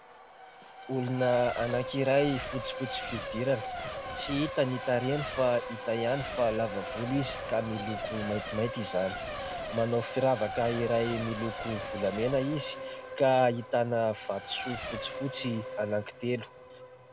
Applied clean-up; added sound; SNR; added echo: none; Race car, auto racing / Accelerating, revving, vroom / Mechanisms; 8 dB; none.